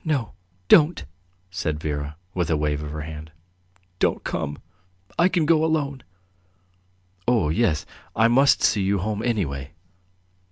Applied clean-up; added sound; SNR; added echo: none; none; none; none.